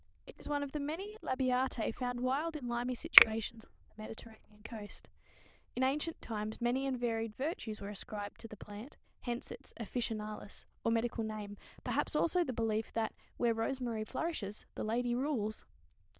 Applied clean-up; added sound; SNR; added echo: neural diffusion model UNIVERSE++.